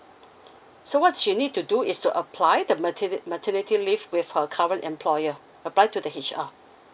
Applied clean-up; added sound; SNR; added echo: none; none; none; none.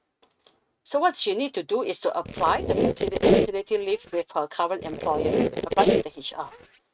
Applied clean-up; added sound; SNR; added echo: neural mask model RNNoise.